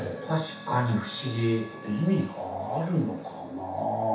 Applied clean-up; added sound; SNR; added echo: none; Wind instrument, woodwind instrument; 19 dB; reverberation time 0.7 s.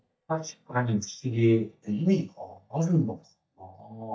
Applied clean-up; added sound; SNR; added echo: neural mask model DeepFilterNet 3.